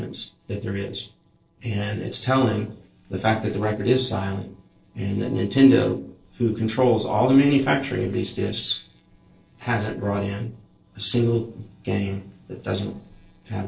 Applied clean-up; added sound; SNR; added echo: neural separator model SepFormer DNS4.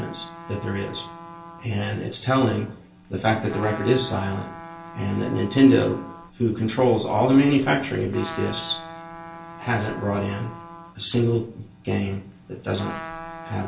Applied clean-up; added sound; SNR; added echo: none; Trumpet; 16 dB; reverberation time 0.2 s.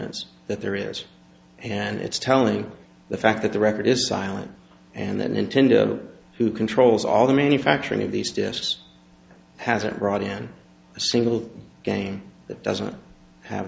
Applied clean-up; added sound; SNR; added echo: none; none; none; none.